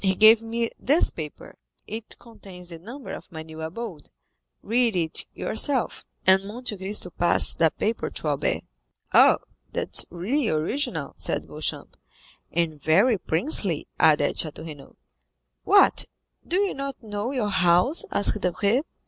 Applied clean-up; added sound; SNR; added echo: none; none; none; none.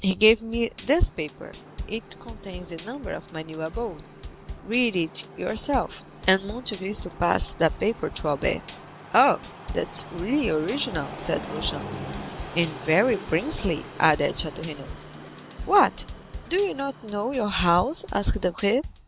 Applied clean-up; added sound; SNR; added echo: none; Train + Drum kit; 12 dB; none.